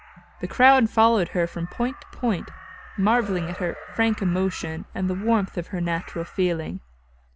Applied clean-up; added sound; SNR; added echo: none; Crow; 19 dB; none.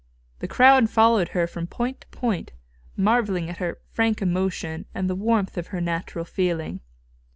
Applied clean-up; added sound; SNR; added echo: none; none; none; none.